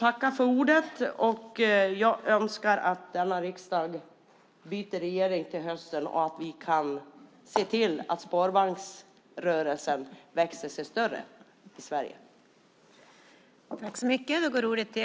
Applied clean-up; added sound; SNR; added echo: none; none; none; none.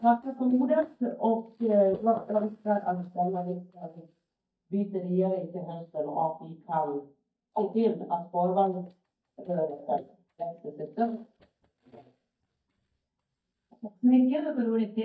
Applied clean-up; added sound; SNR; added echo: neural mask model DeepFilterNet 3.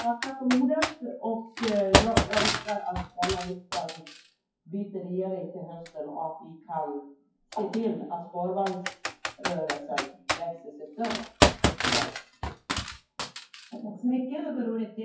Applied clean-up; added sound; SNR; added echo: classical method WPE with log-MMSE.